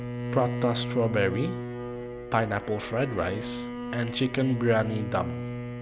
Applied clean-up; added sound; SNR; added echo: none; Bowed string instrument; 6 dB; none.